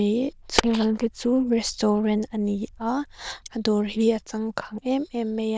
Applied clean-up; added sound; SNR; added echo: neural diffusion model UNIVERSE++.